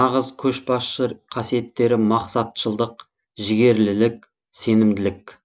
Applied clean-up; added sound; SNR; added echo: none; none; none; none.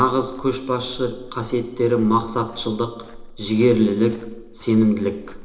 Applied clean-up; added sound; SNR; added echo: none; Walk, footsteps; 19 dB; reverberation time 0.8 s.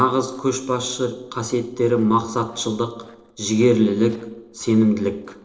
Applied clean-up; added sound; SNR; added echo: neural separator model SepFormer DNS4.